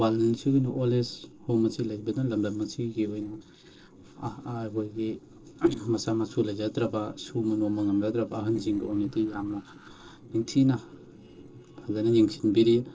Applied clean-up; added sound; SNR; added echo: neural separator model SepFormer DNS4.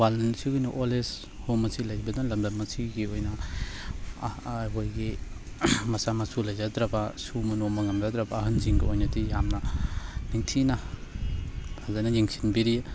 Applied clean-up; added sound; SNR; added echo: none; none; none; none.